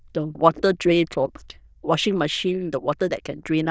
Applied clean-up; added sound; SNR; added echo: neural diffusion model UNIVERSE++.